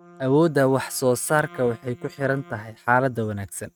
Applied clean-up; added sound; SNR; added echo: neural mask model RNNoise.